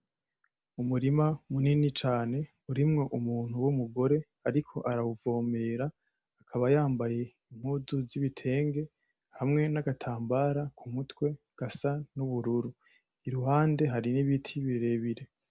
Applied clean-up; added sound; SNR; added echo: none; none; none; none.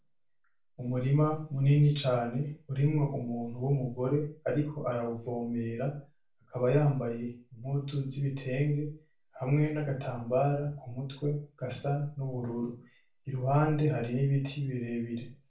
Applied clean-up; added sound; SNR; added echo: none; none; none; reverberation time 0.3 s.